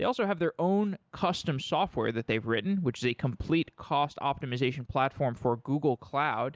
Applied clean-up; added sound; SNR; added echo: none; none; none; none.